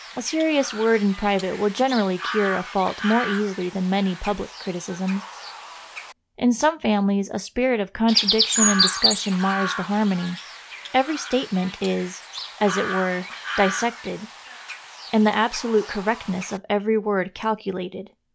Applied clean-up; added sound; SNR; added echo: none; Chirp, tweet; 7 dB; none.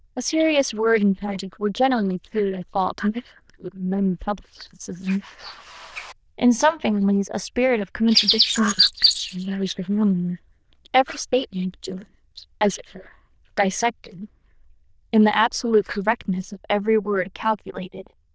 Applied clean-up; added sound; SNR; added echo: neural diffusion model UNIVERSE++.